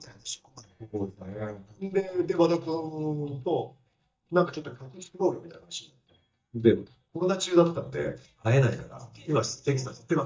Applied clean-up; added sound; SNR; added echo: neural mask model DeepFilterNet 3.